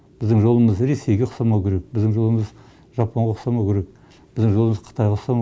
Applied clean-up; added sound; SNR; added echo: none; none; none; none.